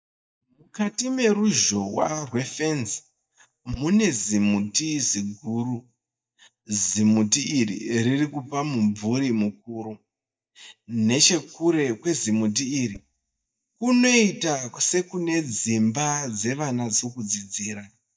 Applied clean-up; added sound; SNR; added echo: neural mask model DeepFilterNet 3.